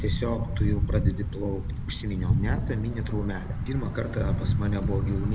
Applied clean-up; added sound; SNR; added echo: none; Thunder / Bicycle; -3 dB; none.